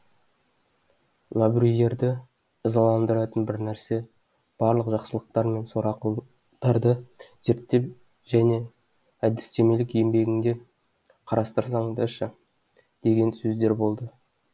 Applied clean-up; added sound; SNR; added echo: none; none; none; none.